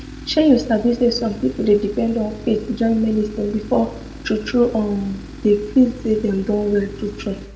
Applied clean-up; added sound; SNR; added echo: none; Tools; 15 dB; reverberation time 0.8 s.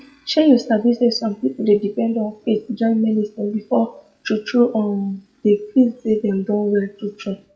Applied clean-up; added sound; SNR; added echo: classical method WPE with log-MMSE.